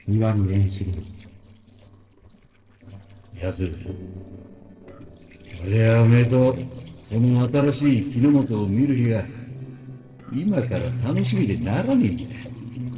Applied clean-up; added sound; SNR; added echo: neural separator model SepFormer DNS4.